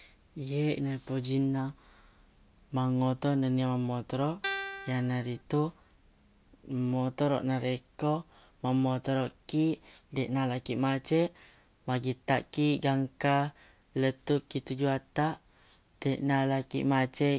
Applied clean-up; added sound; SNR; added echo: none; Guitar; 8 dB; none.